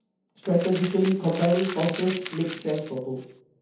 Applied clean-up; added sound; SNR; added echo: none; Crumpling, crinkling; 14 dB; reverberation time 0.6 s.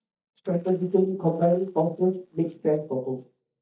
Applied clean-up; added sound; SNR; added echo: neural mask model DeepFilterNet 3.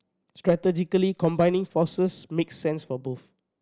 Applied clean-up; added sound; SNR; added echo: none; none; none; none.